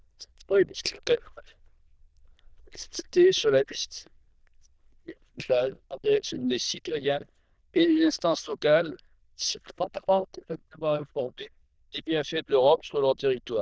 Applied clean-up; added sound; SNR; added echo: neural diffusion model UNIVERSE++.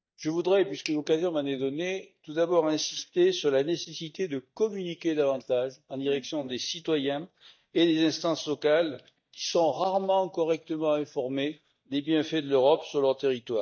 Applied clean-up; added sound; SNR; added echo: neural mask model DeepFilterNet 3.